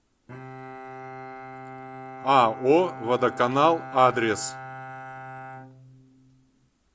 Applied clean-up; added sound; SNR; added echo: none; Bowed string instrument; 14 dB; none.